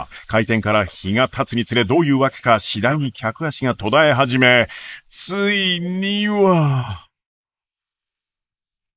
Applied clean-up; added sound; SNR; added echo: neural mask model Resemble Enhance denoiser.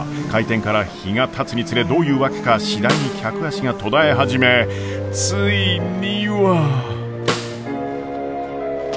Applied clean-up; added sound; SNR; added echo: none; Snare drum; 10 dB; none.